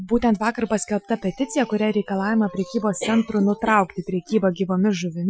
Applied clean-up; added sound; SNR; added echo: classical method Wiener filter.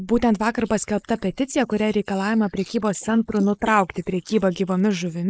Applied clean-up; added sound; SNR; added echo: neural mask model Resemble Enhance denoiser.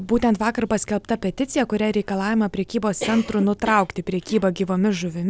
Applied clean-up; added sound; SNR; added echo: none; none; none; none.